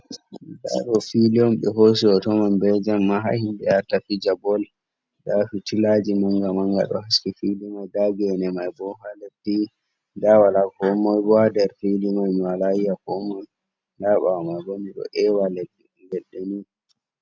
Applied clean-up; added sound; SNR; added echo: none; none; none; none.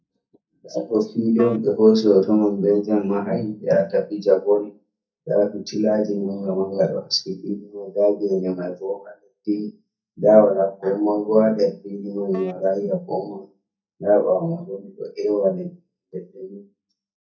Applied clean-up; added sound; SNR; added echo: neural mask model DeepFilterNet 3.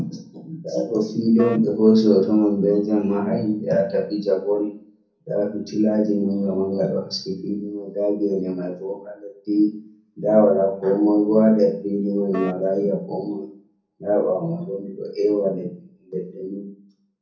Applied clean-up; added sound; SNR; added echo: none; Wind instrument, woodwind instrument; 14 dB; reverberation time 0.6 s.